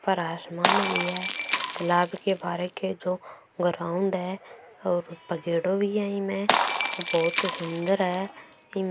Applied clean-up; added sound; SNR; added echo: none; Shatter; -4 dB; none.